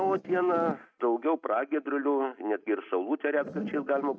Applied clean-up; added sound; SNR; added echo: neural mask model RNNoise.